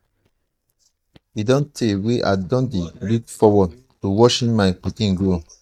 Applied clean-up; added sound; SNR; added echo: neural mask model DeepFilterNet 3.